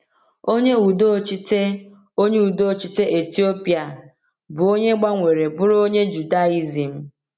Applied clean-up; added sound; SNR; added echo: none; none; none; none.